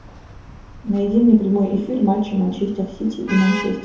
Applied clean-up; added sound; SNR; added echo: none; Traffic noise, roadway noise / Vehicle horn, car horn, honking; 15 dB; reverberation time 2.6 s.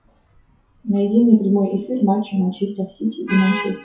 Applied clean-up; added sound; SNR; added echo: classical method WPE with log-MMSE.